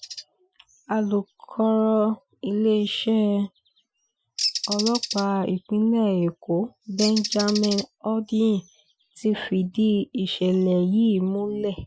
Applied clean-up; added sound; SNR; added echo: classical method Wiener filter.